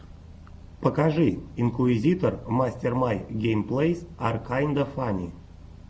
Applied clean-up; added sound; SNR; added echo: none; none; none; none.